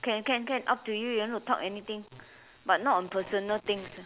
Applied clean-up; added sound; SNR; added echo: none; none; none; none.